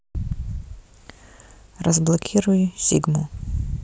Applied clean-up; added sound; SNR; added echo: none; none; none; none.